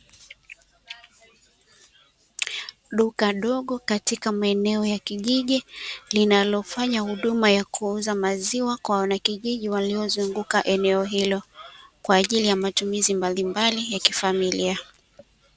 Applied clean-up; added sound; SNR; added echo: none; none; none; none.